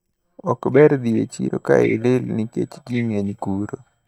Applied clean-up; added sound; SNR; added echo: neural mask model DeepFilterNet 3.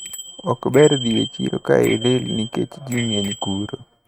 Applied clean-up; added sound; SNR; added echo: neural mask model RNNoise.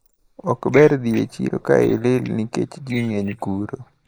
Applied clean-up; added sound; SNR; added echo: neural mask model Resemble Enhance denoiser.